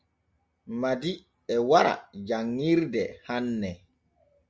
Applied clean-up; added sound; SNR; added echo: none; none; none; none.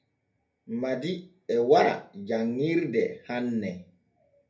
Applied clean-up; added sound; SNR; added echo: none; none; none; reverberation time 0.3 s.